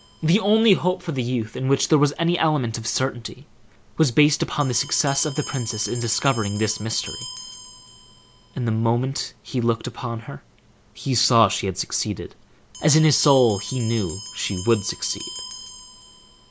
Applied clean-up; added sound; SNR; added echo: none; Bell; 17 dB; none.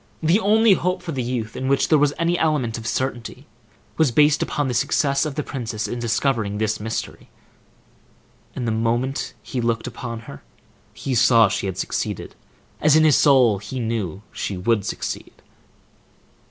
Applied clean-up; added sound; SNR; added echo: none; none; none; none.